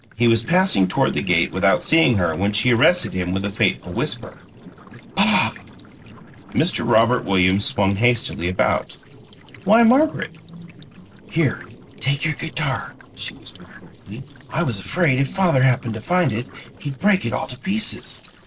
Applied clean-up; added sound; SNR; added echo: neural separator model SepFormer DNS4.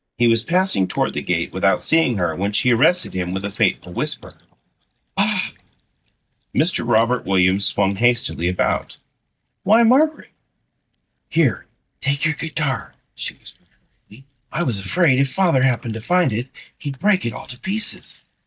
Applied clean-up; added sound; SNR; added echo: neural mask model DeepFilterNet 3.